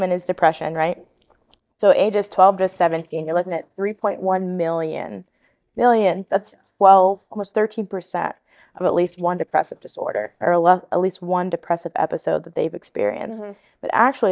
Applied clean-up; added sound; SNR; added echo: neural mask model DeepFilterNet 3.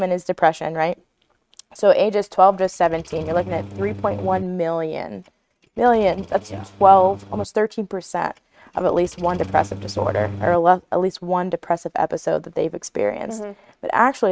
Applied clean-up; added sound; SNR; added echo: neural mask model RNNoise.